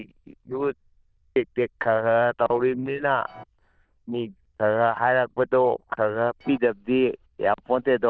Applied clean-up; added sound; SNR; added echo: neural diffusion model UNIVERSE++.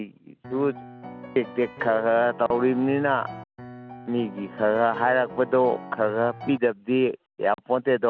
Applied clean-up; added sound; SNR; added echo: none; Piano; 15 dB; none.